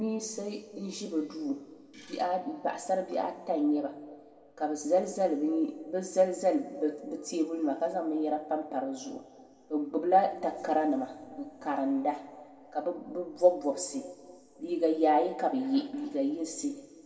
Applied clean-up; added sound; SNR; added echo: none; none; none; reverberation time 1.7 s.